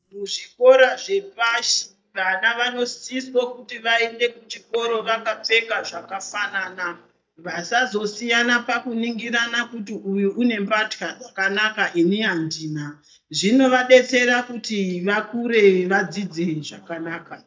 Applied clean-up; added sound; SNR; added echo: neural mask model DeepFilterNet 3.